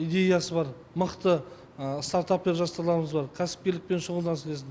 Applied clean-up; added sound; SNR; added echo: none; none; none; none.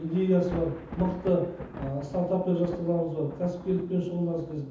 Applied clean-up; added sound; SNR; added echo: none; Thunder / Rain; 14 dB; reverberation time 0.7 s.